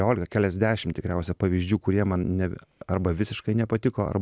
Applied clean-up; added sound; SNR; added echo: none; none; none; none.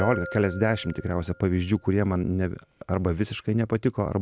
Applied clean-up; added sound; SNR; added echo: none; Bell; 16 dB; none.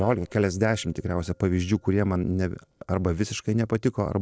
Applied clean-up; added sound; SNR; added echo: neural separator model SepFormer DNS4.